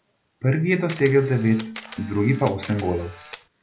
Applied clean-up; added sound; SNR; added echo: none; Camera; 18 dB; none.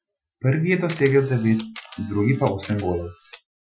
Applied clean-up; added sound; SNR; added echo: classical method Wiener filter.